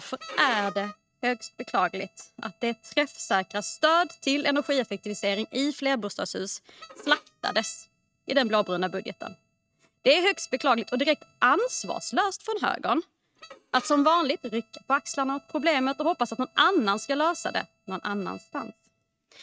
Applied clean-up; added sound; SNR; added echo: neural mask model RNNoise.